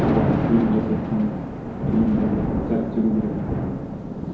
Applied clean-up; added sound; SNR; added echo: none; Thunder; 0 dB; reverberation time 2.2 s.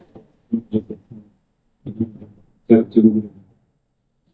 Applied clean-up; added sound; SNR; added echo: neural mask model DeepFilterNet 3.